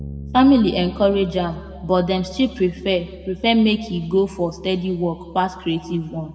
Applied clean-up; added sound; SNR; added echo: none; Bass guitar; 18 dB; reverberation time 1.1 s.